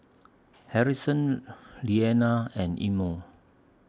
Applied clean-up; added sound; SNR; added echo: none; none; none; none.